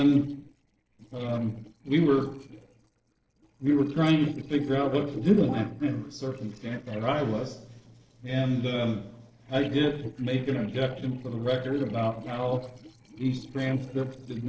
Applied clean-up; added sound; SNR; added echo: neural separator model SepFormer DNS4.